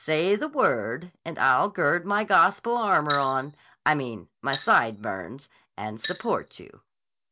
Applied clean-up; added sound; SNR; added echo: none; Glass; 16 dB; none.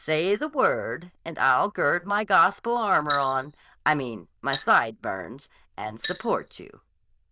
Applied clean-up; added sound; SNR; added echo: neural diffusion model UNIVERSE++.